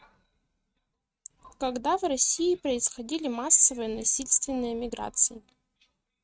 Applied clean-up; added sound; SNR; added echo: neural mask model RNNoise.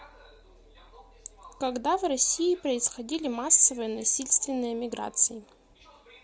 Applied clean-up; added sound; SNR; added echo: none; none; none; none.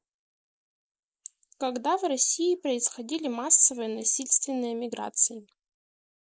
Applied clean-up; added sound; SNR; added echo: neural mask model Resemble Enhance denoiser.